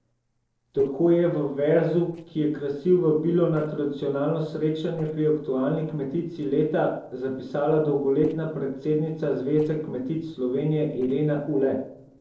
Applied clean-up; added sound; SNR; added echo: neural separator model SepFormer DNS4.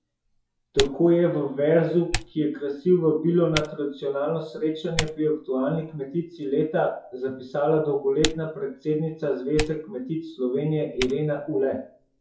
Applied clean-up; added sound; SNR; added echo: classical method WPE with log-MMSE.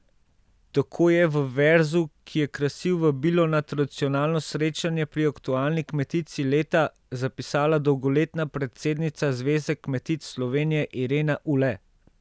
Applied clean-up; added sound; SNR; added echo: none; none; none; none.